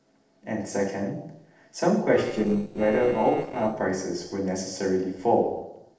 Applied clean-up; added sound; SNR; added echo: neural separator model SepFormer DNS4.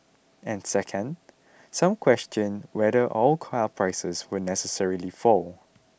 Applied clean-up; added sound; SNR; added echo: none; none; none; none.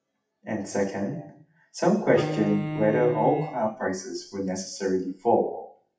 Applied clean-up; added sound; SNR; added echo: classical method WPE with log-MMSE.